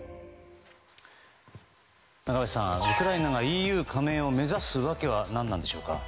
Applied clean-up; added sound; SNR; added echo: none; none; none; none.